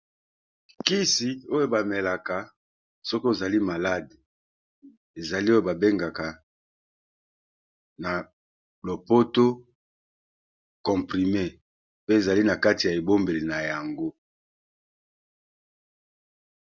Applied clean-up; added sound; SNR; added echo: none; none; none; none.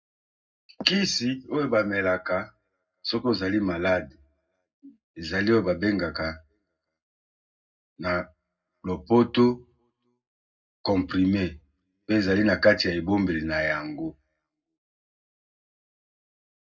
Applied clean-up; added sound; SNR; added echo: none; none; none; reverberation time 0.3 s.